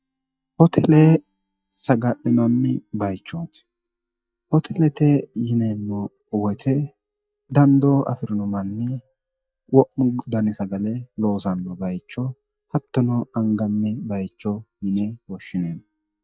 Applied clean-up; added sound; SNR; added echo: neural mask model DeepFilterNet 3.